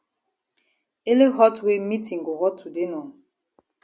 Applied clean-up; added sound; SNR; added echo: none; none; none; none.